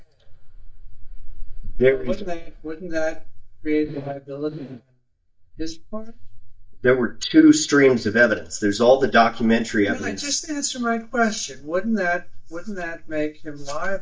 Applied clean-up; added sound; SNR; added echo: neural mask model DeepFilterNet 3.